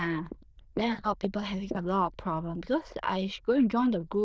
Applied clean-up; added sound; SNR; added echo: neural diffusion model UNIVERSE++.